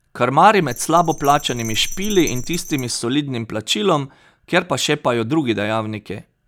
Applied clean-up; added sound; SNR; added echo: none; Bell; 10 dB; none.